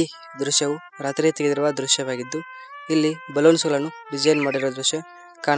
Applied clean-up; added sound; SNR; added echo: classical method spectral subtraction.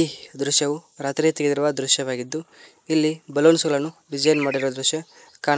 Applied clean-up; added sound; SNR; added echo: neural mask model Resemble Enhance denoiser.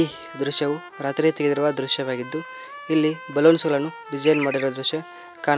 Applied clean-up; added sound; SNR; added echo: none; Trumpet; 18 dB; none.